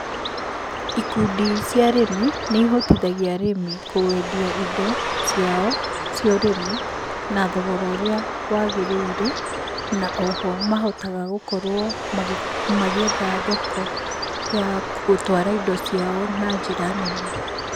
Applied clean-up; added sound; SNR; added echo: none; Bird; 4 dB; none.